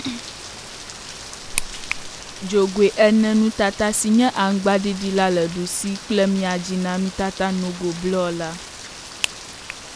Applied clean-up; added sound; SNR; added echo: none; Rain; 13 dB; none.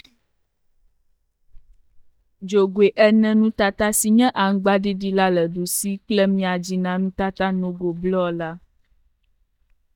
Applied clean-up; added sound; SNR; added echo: neural mask model DeepFilterNet 3.